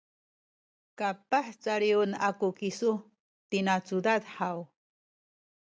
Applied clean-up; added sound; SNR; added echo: none; none; none; none.